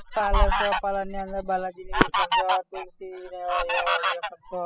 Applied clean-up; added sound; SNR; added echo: classical method spectral subtraction.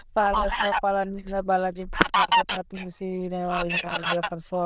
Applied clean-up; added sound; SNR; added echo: neural diffusion model UNIVERSE++.